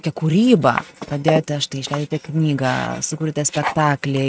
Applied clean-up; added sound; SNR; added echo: neural mask model RNNoise.